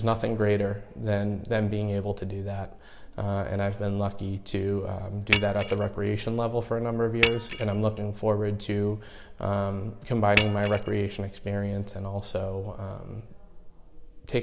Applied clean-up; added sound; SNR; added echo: none; Shatter; 0 dB; none.